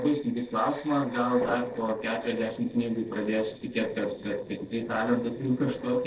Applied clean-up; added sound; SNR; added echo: neural separator model SepFormer DNS4.